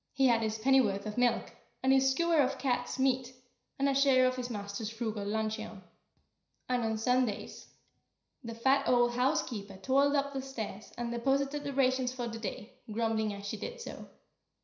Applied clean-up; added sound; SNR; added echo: none; none; none; reverberation time 0.5 s.